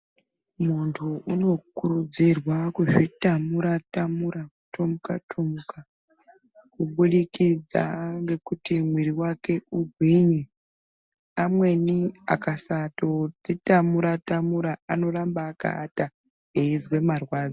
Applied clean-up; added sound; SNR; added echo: none; none; none; none.